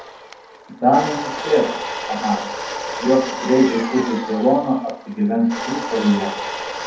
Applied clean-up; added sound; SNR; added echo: none; Domestic sounds, home sounds; 8 dB; reverberation time 0.6 s.